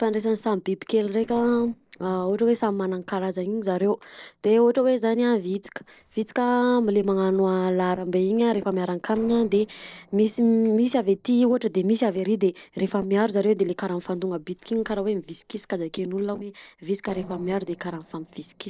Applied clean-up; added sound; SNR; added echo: neural separator model SepFormer DNS4.